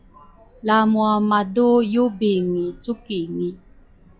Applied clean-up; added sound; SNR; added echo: classical method log-MMSE.